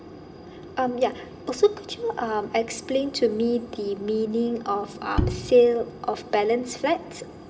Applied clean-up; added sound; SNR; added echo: none; Bowed string instrument; 4 dB; reverberation time 2.2 s.